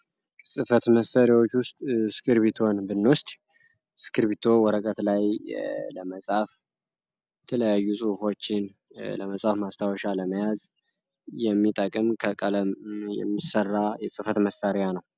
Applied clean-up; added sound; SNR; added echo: none; none; none; none.